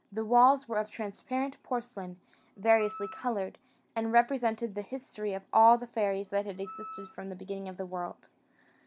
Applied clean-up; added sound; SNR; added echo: none; Wind instrument, woodwind instrument; 17 dB; none.